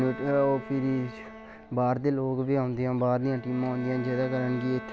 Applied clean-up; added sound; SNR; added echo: none; Bowed string instrument; 15 dB; none.